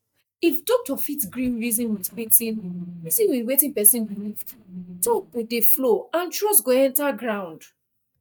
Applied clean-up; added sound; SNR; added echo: neural mask model DeepFilterNet 3.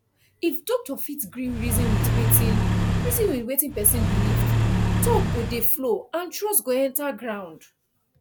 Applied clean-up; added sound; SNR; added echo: none; Accelerating, revving, vroom / Car; -4 dB; none.